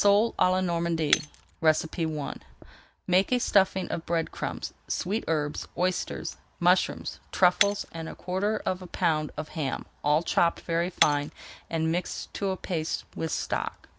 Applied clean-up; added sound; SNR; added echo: none; Shatter; 11 dB; none.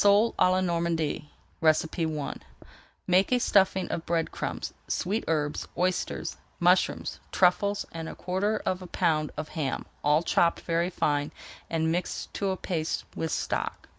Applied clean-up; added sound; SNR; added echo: none; none; none; none.